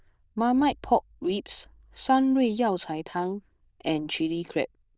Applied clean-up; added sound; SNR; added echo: neural diffusion model UNIVERSE++.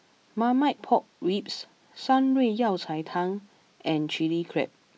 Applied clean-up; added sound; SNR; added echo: none; none; none; none.